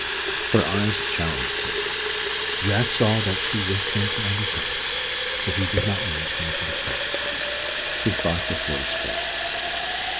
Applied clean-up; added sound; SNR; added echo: none; Fill (with liquid) / Water tap, faucet; -2 dB; none.